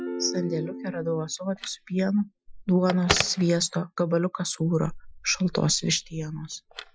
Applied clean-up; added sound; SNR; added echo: classical method Wiener filter.